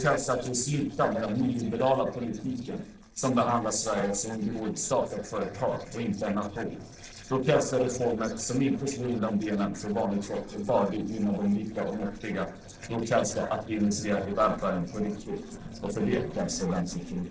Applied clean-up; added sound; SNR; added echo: neural separator model SepFormer DNS4.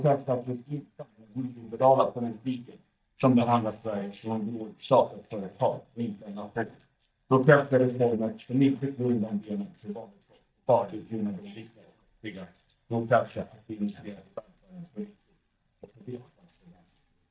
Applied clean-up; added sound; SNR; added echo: neural mask model DeepFilterNet 3.